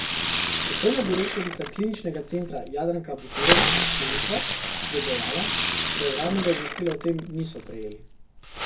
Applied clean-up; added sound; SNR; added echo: none; Fireworks; -1 dB; reverberation time 0.2 s.